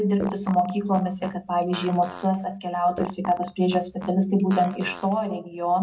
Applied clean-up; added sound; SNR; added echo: none; Fart; 14 dB; reverberation time 0.2 s.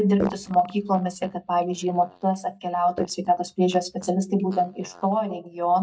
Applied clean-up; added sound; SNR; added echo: neural mask model DeepFilterNet 3.